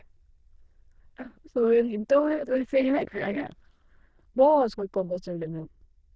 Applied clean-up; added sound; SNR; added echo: neural diffusion model UNIVERSE++.